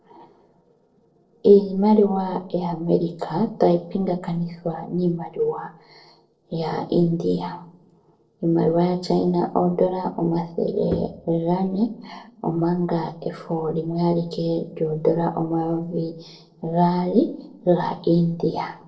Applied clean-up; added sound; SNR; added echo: neural separator model SepFormer DNS4.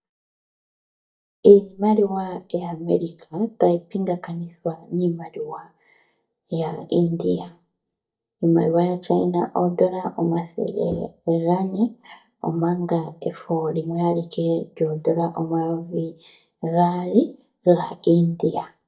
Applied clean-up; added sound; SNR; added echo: neural mask model DeepFilterNet 3.